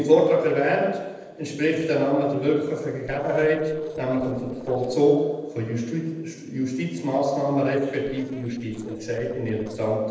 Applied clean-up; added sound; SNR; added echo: neural separator model SepFormer DNS4.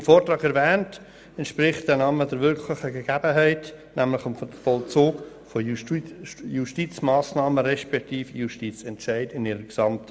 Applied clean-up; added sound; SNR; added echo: none; none; none; none.